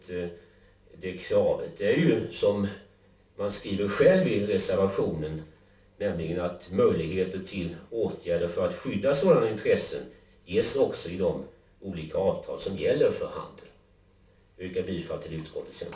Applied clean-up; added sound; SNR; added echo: none; none; none; reverberation time 0.3 s.